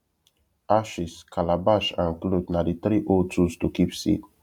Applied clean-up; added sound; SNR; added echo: none; none; none; none.